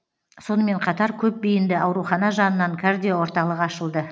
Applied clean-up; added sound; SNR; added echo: none; none; none; none.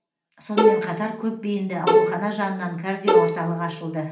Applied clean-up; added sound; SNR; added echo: none; Bowed string instrument; -5 dB; reverberation time 0.4 s.